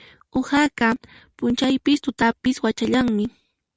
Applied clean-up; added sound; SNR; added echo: none; none; none; none.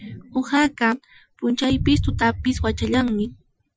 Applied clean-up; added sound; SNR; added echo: classical method Wiener filter.